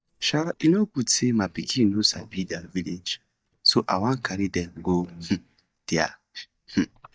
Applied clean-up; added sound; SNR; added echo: neural mask model DeepFilterNet 3.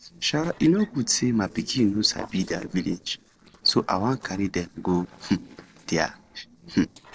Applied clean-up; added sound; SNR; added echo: neural separator model SepFormer DNS4.